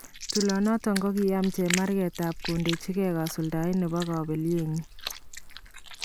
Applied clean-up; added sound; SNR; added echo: none; Chewing, mastication; 10 dB; none.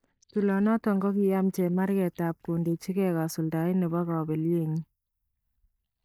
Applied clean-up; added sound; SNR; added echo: neural mask model DeepFilterNet 3.